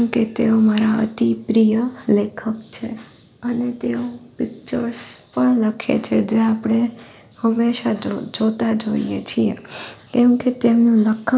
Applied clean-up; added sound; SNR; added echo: none; none; none; none.